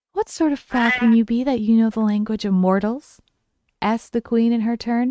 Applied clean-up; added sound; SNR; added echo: neural mask model RNNoise.